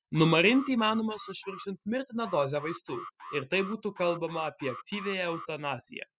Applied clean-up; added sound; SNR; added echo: classical method spectral subtraction.